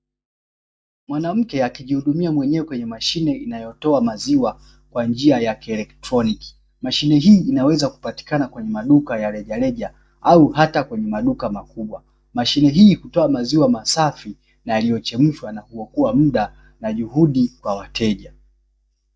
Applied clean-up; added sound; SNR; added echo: neural mask model DeepFilterNet 3.